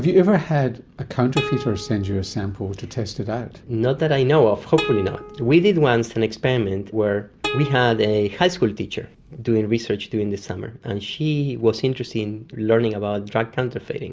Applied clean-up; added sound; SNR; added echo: none; Plucked string instrument; 12 dB; none.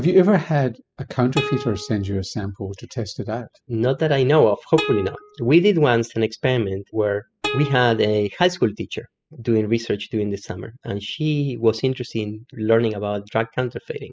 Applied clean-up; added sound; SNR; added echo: classical method spectral subtraction.